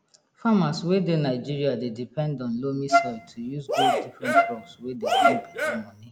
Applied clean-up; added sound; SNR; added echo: none; Wind instrument, woodwind instrument + Cheering; -4 dB; none.